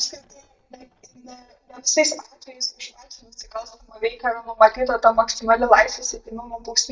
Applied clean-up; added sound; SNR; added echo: neural mask model DeepFilterNet 3.